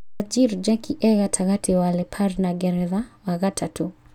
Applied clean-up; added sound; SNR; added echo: none; none; none; none.